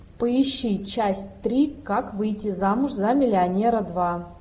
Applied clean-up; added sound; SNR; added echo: none; none; none; none.